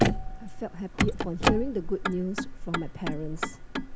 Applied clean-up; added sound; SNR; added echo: none; Motor vehicle (road); -4 dB; none.